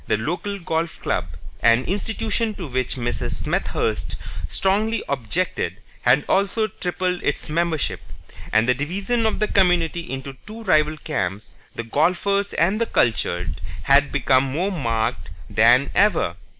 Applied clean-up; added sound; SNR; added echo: none; none; none; none.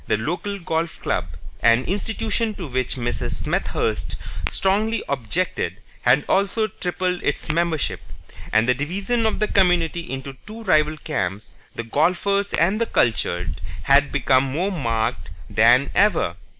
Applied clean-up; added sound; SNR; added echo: none; Tap / Glass; 17 dB; none.